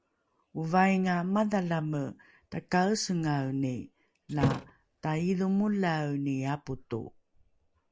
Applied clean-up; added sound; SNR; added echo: none; Thump, thud; 7 dB; none.